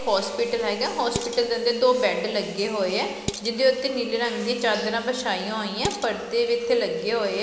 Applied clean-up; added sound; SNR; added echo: none; Dishes, pots, and pans; 11 dB; none.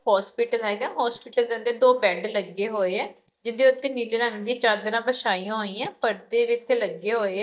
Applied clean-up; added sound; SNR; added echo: neural mask model DeepFilterNet 3.